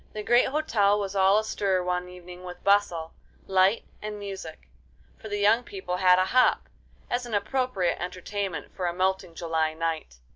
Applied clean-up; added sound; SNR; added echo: none; none; none; none.